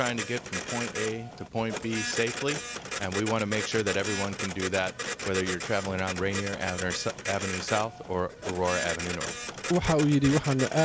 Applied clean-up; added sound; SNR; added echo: none; Printer; 6 dB; none.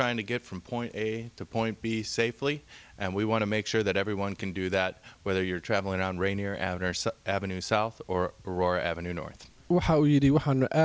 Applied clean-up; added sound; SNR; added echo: none; none; none; none.